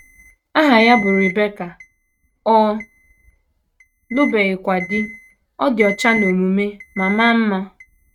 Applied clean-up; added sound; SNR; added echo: neural mask model RNNoise.